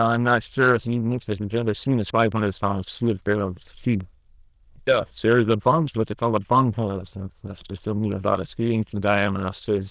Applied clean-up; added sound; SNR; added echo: neural diffusion model UNIVERSE++.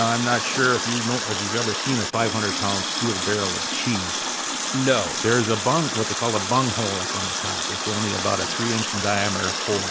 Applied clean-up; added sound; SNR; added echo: none; Water tap, faucet; 1 dB; none.